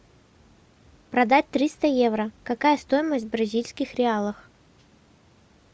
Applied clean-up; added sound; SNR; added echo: none; none; none; none.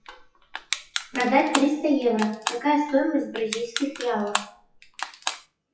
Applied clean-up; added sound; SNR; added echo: classical method WPE with log-MMSE.